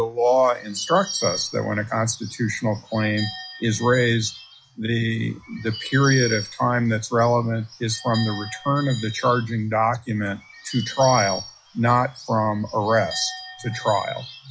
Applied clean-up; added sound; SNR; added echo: classical method log-MMSE.